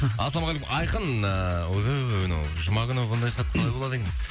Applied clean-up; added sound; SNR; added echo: none; none; none; none.